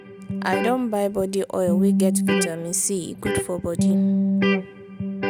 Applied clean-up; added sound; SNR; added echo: none; Electric guitar; -2 dB; none.